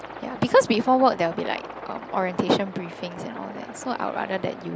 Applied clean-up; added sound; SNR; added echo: none; Aircraft; 14 dB; none.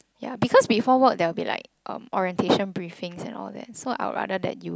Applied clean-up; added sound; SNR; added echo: none; none; none; none.